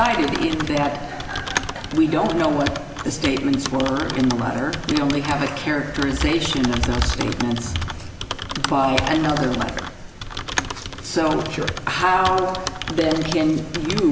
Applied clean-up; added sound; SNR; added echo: none; Typing; 7 dB; none.